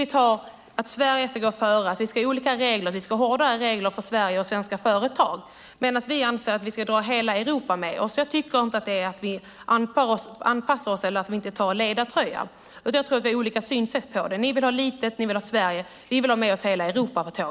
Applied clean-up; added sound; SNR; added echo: none; none; none; none.